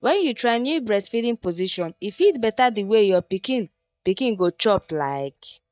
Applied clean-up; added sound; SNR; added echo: neural mask model DeepFilterNet 3.